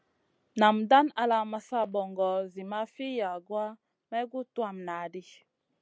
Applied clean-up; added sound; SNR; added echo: none; none; none; none.